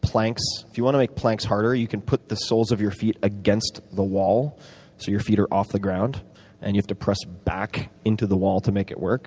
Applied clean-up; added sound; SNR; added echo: none; none; none; none.